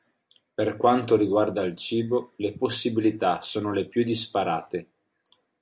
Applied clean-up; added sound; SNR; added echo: none; none; none; none.